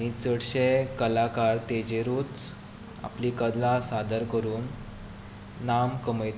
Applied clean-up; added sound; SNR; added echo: none; none; none; none.